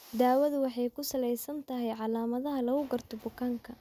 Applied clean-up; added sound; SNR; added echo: none; none; none; none.